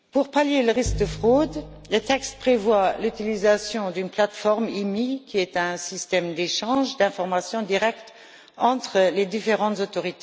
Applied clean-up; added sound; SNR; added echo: none; Bowed string instrument; 12 dB; none.